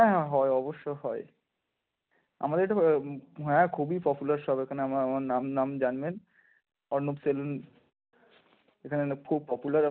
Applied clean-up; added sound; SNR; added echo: none; none; none; none.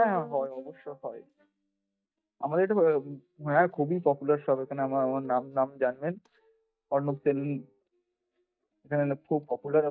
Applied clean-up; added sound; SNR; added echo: neural mask model DeepFilterNet 3.